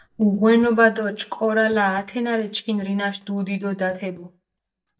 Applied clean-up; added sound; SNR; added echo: neural mask model DeepFilterNet 3.